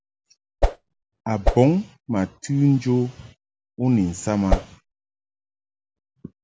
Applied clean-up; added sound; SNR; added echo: none; Whoosh, swoosh, swish; -2 dB; none.